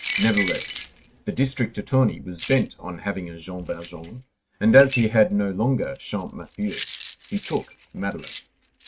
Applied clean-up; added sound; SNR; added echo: neural mask model RNNoise.